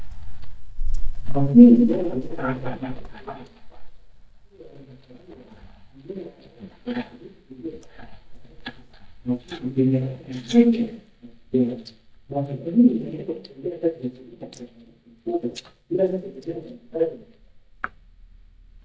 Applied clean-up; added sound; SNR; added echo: neural mask model DeepFilterNet 3.